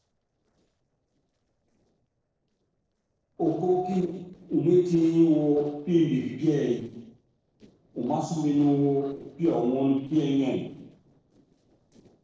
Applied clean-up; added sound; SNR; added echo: neural separator model SepFormer DNS4.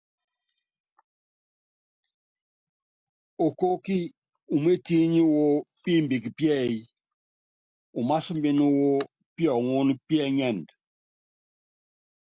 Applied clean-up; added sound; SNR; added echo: none; none; none; none.